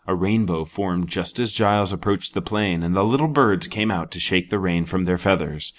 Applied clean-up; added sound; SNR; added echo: none; none; none; none.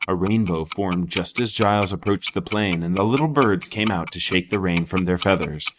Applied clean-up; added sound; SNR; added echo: neural mask model RNNoise.